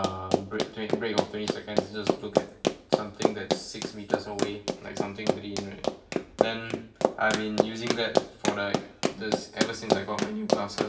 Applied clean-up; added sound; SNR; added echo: none; Run; -5 dB; reverberation time 0.8 s.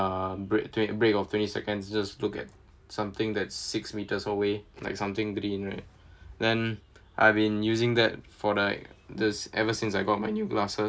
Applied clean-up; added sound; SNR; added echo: none; none; none; none.